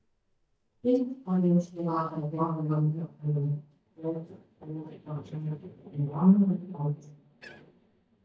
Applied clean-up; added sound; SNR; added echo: neural mask model DeepFilterNet 3.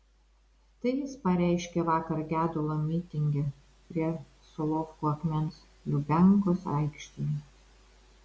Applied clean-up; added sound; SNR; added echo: none; none; none; none.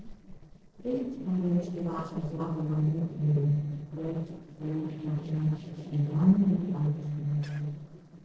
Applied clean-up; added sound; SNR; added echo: neural separator model SepFormer DNS4.